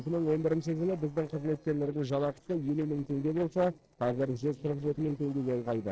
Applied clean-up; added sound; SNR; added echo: neural separator model SepFormer DNS4.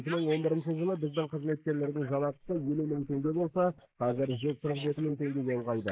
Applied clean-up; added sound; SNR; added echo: neural mask model Resemble Enhance denoiser.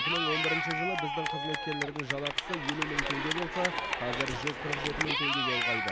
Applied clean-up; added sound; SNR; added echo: none; Cheering / Clapping; -4 dB; none.